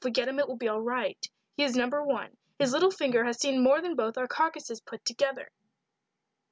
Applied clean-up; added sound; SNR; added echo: none; none; none; none.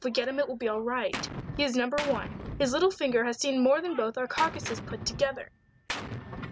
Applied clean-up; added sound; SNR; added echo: none; Gunshot, gunfire; 11 dB; none.